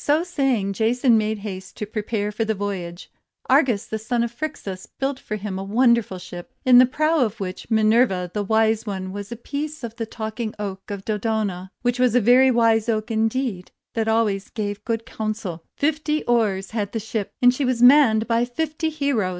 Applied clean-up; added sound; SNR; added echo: none; none; none; none.